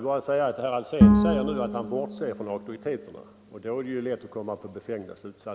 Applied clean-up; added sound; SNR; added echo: none; Bowed string instrument; -5 dB; none.